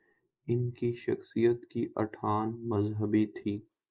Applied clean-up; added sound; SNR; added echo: neural mask model Resemble Enhance denoiser.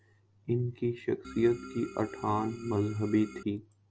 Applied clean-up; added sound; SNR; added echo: none; Organ; 14 dB; none.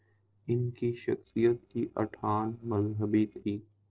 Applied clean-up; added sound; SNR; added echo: neural separator model SepFormer DNS4.